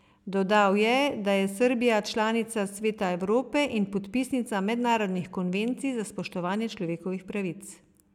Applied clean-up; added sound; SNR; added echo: none; none; none; none.